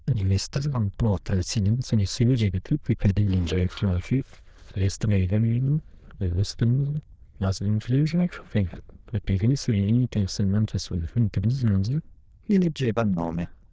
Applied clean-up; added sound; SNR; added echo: neural diffusion model UNIVERSE++.